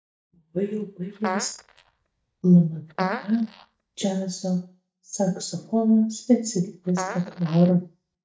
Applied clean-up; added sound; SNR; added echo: neural mask model DeepFilterNet 3.